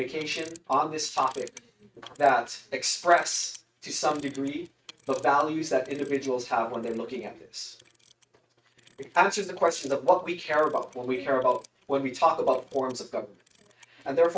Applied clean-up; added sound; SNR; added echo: neural mask model RNNoise.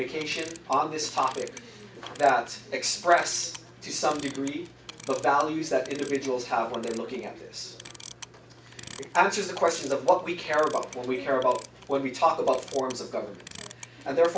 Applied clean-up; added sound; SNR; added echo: none; Clock; 19 dB; none.